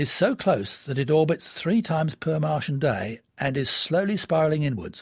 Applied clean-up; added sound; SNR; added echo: none; none; none; none.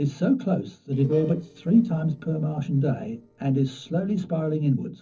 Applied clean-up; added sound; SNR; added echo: neural separator model SepFormer DNS4.